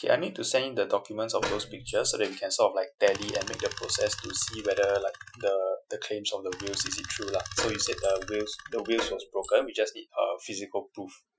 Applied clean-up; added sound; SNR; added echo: classical method Wiener filter.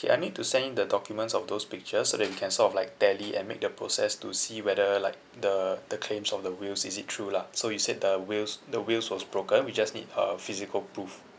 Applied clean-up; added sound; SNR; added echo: none; none; none; none.